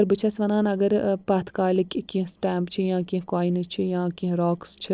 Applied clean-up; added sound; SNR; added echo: neural separator model SepFormer DNS4.